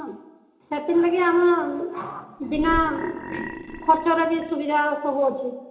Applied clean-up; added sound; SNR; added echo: none; Burping, eructation; 10 dB; reverberation time 0.8 s.